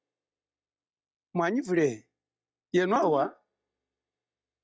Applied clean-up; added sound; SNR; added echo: neural mask model DeepFilterNet 3.